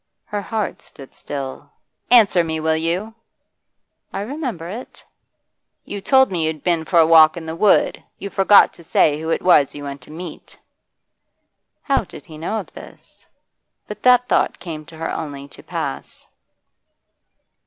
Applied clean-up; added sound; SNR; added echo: none; none; none; none.